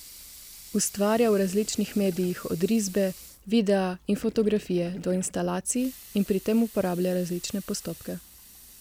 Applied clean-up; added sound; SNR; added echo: none; Gurgling / Liquid + Sink (filling or washing) / Water tap, faucet / Liquid; 20 dB; none.